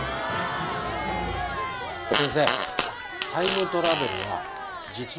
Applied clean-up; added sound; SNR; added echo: none; Fart + Crowd; -2 dB; none.